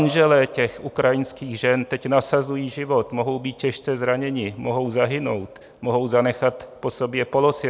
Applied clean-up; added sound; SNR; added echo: none; none; none; none.